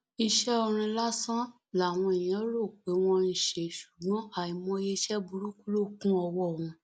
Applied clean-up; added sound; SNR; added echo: none; none; none; none.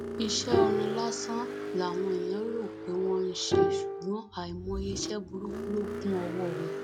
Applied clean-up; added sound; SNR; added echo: none; Car + Bowed string instrument; -1 dB; none.